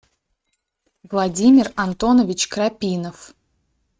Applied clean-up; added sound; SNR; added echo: neural mask model RNNoise.